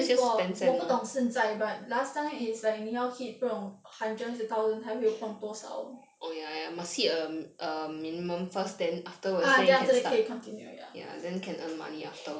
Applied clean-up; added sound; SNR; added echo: none; none; none; none.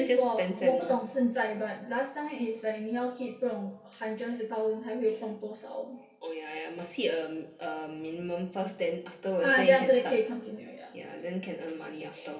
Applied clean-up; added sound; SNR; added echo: none; none; none; reverberation time 2.0 s.